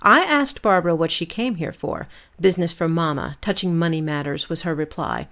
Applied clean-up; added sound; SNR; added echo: none; none; none; none.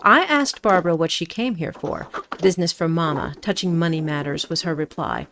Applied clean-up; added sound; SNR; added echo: neural mask model RNNoise.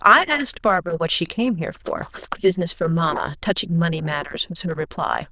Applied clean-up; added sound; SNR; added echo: neural diffusion model UNIVERSE++.